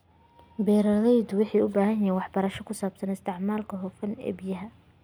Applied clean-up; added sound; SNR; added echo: none; none; none; none.